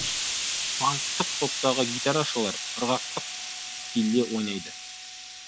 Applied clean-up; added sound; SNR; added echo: none; Explosion; 3 dB; none.